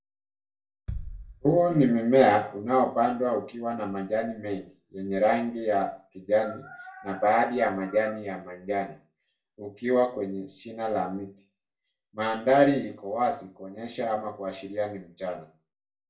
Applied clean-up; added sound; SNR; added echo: none; Bass drum; 16 dB; reverberation time 0.3 s.